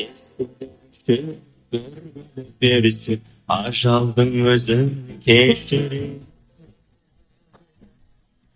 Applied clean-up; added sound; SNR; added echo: neural mask model DeepFilterNet 3.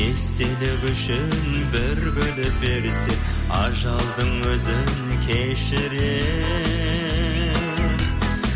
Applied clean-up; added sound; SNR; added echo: none; none; none; none.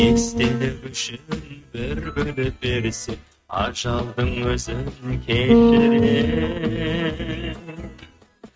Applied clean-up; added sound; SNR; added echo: neural mask model RNNoise.